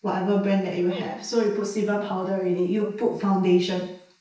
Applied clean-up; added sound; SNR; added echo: neural mask model Resemble Enhance denoiser.